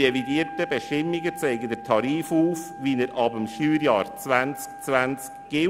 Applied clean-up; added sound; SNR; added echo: none; Wind instrument, woodwind instrument; 14 dB; none.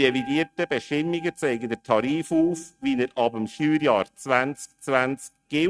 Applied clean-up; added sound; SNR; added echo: neural mask model RNNoise.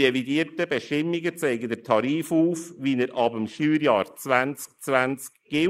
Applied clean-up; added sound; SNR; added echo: neural mask model Resemble Enhance denoiser.